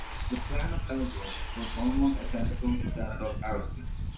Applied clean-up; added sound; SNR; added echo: none; Bus; -2 dB; reverberation time 0.3 s.